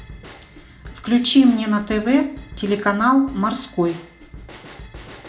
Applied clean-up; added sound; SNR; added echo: none; Bell / Drum / Drum kit; 20 dB; reverberation time 0.3 s.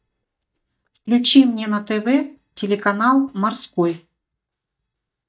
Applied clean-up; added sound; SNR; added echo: neural mask model DeepFilterNet 3.